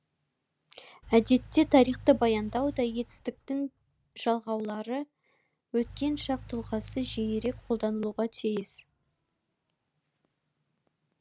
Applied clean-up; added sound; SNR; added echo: none; Engine / Car; 18 dB; none.